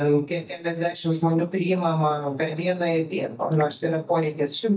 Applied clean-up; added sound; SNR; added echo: neural mask model DeepFilterNet 3.